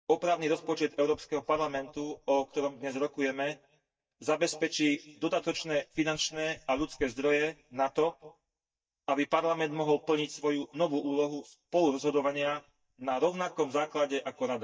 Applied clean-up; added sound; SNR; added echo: neural mask model DeepFilterNet 3.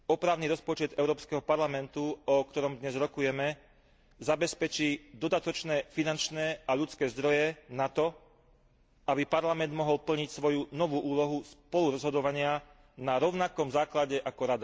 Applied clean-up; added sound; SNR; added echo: none; none; none; none.